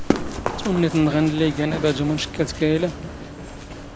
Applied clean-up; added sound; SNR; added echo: none; Run; 7 dB; none.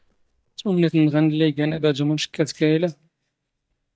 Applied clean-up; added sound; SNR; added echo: neural mask model DeepFilterNet 3.